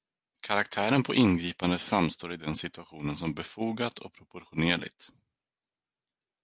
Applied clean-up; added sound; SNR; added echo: none; none; none; none.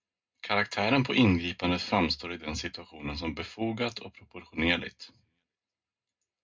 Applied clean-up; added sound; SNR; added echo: none; none; none; reverberation time 0.2 s.